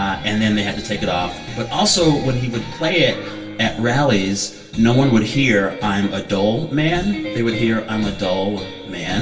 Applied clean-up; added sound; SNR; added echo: none; none; none; reverberation time 0.2 s.